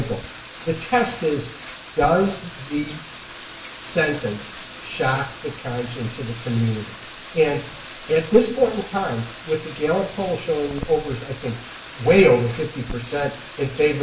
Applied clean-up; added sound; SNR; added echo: none; Bathtub (filling or washing); 12 dB; reverberation time 0.2 s.